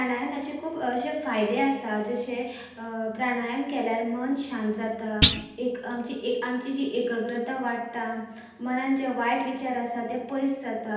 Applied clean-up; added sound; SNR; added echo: none; Thump, thud; -4 dB; reverberation time 0.8 s.